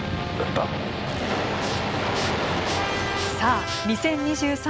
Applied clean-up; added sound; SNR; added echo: none; Zipper (clothing) / Sawing; 13 dB; none.